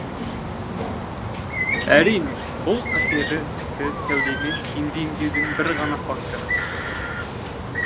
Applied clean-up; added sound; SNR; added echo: none; Bird; 0 dB; none.